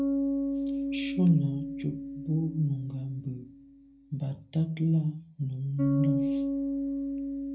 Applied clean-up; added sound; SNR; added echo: none; Bass guitar; 2 dB; reverberation time 0.3 s.